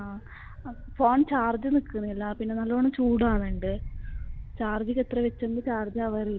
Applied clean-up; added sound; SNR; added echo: none; Wind; 11 dB; none.